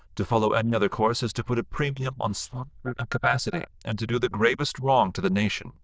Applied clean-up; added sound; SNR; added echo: neural diffusion model UNIVERSE++.